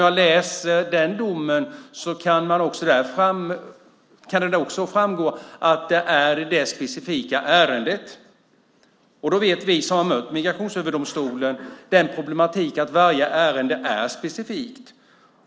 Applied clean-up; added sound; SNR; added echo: none; none; none; none.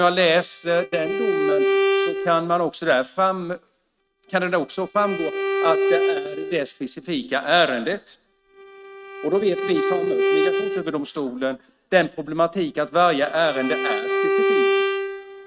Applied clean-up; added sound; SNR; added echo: neural mask model RNNoise.